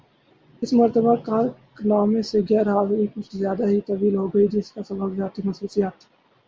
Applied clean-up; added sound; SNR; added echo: none; none; none; none.